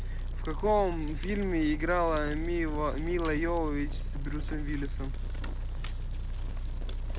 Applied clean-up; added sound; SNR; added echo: none; Fire; 18 dB; none.